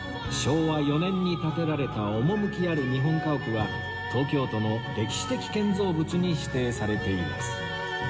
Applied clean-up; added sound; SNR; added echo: none; Wind instrument, woodwind instrument; 14 dB; reverberation time 2.0 s.